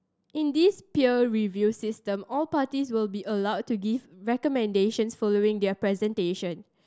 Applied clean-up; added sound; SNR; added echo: none; none; none; none.